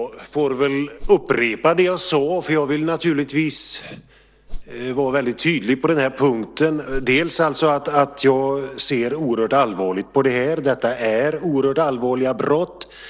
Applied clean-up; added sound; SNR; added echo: neural separator model SepFormer DNS4.